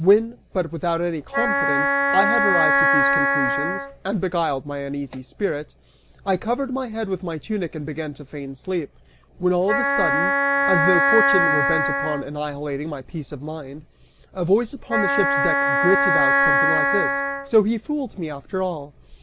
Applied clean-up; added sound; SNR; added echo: none; Wind instrument, woodwind instrument; -4 dB; none.